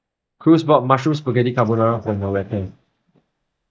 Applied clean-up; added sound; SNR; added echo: neural mask model DeepFilterNet 3.